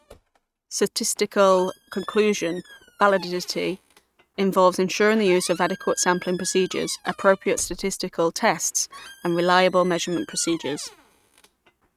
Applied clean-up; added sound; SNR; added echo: neural mask model RNNoise.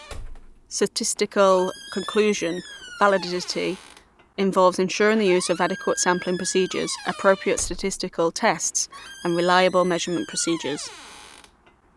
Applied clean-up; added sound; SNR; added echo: none; Squeak; 17 dB; none.